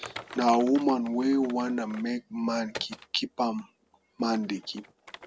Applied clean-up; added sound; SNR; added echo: none; Typing; 18 dB; none.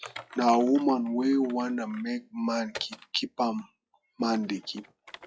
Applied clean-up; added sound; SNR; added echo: classical method log-MMSE.